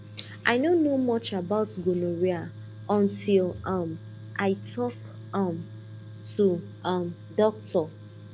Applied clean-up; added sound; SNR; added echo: none; Tools; 15 dB; none.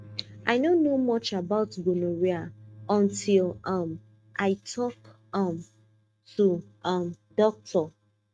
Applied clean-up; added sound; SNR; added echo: neural mask model RNNoise.